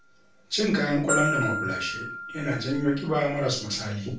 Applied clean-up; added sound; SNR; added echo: none; Glockenspiel; 6 dB; reverberation time 0.3 s.